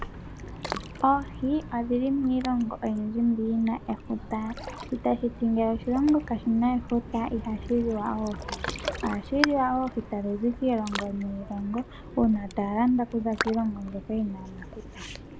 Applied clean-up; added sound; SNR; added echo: none; Ocean; 10 dB; none.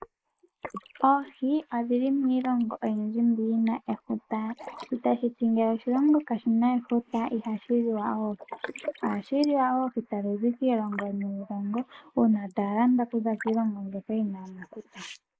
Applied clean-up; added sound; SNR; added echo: neural mask model Resemble Enhance denoiser.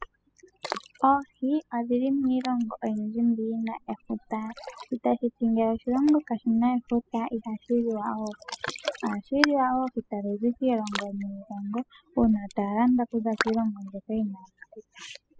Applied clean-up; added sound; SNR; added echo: classical method spectral subtraction.